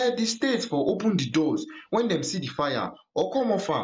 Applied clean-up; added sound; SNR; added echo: none; none; none; none.